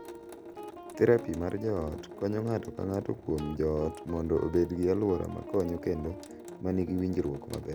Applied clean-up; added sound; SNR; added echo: none; Guitar + Drip / Sink (filling or washing) / Water tap, faucet; 13 dB; none.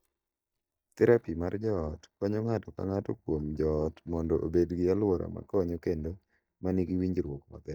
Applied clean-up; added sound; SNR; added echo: neural mask model DeepFilterNet 3.